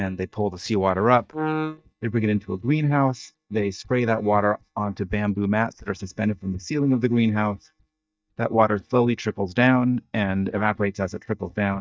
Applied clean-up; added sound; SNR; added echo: neural mask model DeepFilterNet 3.